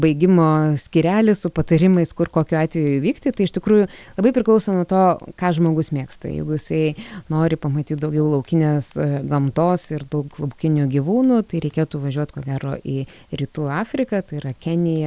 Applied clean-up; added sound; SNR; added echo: none; none; none; none.